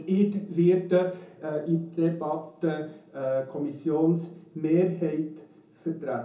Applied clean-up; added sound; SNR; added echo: none; none; none; reverberation time 0.5 s.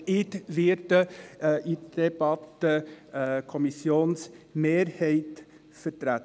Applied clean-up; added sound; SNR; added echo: none; none; none; none.